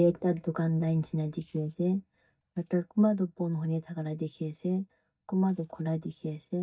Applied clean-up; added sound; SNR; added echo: neural mask model DeepFilterNet 3.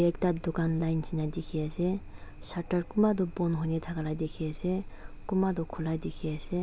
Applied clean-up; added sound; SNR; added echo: none; none; none; none.